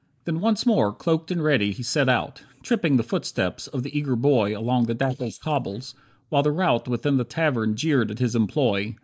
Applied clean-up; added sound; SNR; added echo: neural mask model Resemble Enhance denoiser.